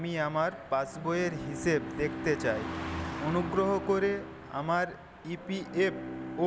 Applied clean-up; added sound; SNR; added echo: none; Bowed string instrument + Car passing by; 8 dB; none.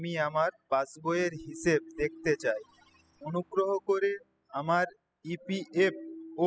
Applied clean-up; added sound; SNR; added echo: classical method spectral subtraction.